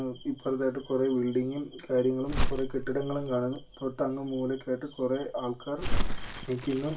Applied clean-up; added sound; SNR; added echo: none; Crumpling, crinkling; 2 dB; reverberation time 0.2 s.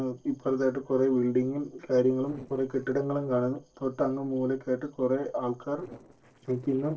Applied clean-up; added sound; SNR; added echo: neural separator model SepFormer DNS4.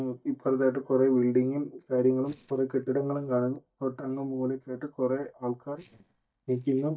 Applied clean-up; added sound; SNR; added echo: neural mask model DeepFilterNet 3.